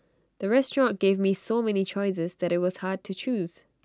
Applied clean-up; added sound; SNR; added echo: none; none; none; none.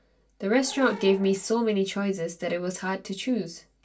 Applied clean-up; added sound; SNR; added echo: none; Animal / Brass instrument; 20 dB; reverberation time 0.2 s.